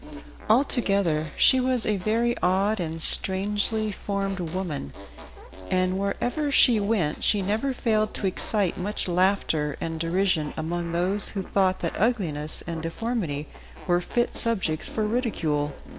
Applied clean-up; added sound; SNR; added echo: none; Fart; 18 dB; none.